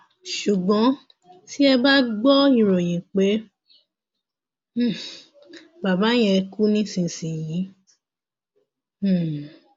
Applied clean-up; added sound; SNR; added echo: none; none; none; none.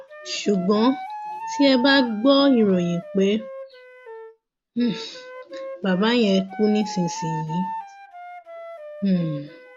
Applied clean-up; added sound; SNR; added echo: none; Wind instrument, woodwind instrument; 13 dB; none.